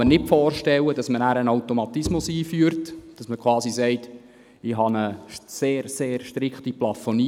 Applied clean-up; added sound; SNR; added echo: none; Bowed string instrument; 14 dB; none.